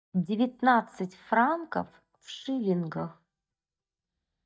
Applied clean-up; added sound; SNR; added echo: neural mask model DeepFilterNet 3.